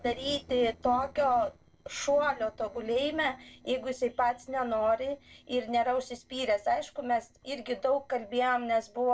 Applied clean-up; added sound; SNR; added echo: neural separator model SepFormer DNS4.